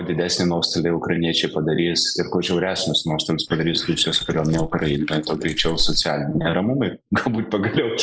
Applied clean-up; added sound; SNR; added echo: neural mask model Resemble Enhance denoiser.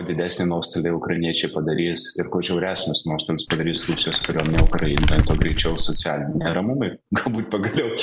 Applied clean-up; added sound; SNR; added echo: none; Crumpling, crinkling; -3 dB; none.